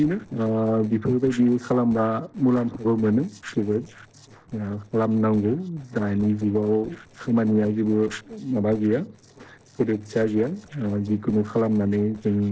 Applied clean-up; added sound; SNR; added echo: neural separator model SepFormer DNS4.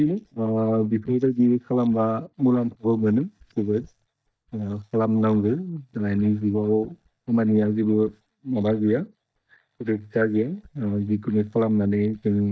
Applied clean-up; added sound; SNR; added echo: neural mask model DeepFilterNet 3.